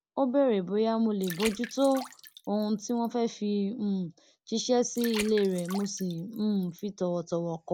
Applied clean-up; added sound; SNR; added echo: none; Water; 16 dB; none.